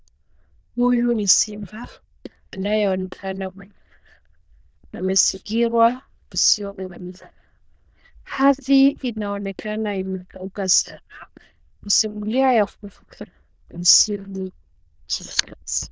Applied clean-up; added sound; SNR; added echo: neural diffusion model UNIVERSE++.